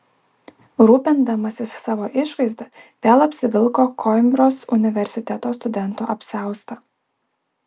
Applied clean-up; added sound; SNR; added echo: none; none; none; none.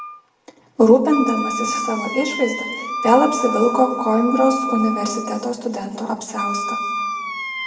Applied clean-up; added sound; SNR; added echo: none; Wind instrument, woodwind instrument; 6 dB; reverberation time 1.9 s.